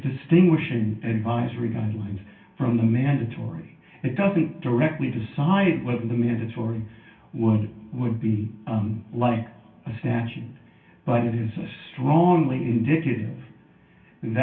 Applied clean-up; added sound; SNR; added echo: none; none; none; reverberation time 0.3 s.